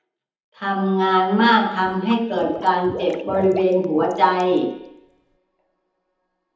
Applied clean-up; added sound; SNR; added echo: none; Liquid; 14 dB; reverberation time 1.0 s.